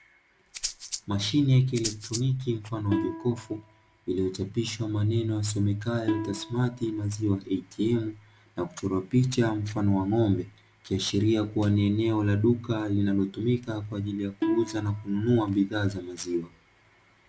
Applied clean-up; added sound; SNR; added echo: none; Rattle (instrument) + Plucked string instrument; 8 dB; none.